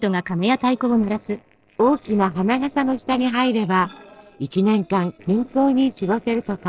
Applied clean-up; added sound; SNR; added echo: neural separator model SepFormer DNS4.